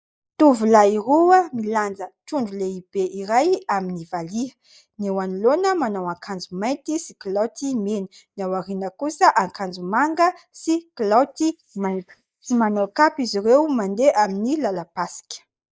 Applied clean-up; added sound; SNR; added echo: neural mask model Resemble Enhance denoiser.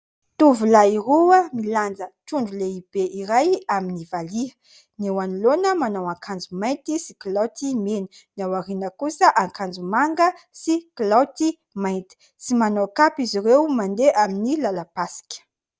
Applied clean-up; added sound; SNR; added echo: none; none; none; none.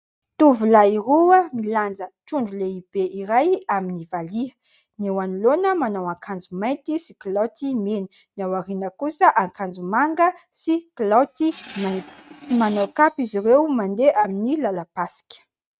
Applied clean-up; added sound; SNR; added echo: neural mask model RNNoise.